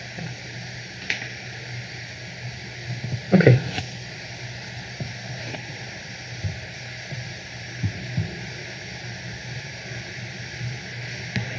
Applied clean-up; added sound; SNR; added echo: none; none; none; none.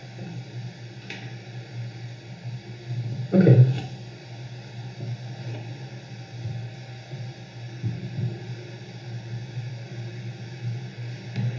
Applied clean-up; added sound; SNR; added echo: none; none; none; reverberation time 0.6 s.